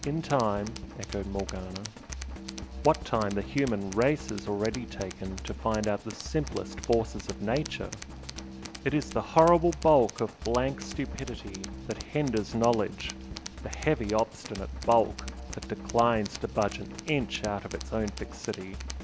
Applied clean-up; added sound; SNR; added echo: none; Tools + Drum kit; 10 dB; none.